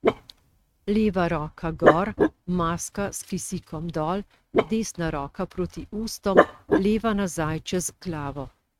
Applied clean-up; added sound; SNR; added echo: neural mask model RNNoise.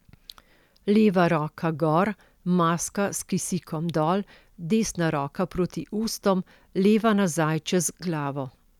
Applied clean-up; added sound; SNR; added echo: none; none; none; none.